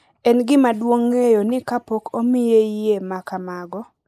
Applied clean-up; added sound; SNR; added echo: neural mask model Resemble Enhance denoiser.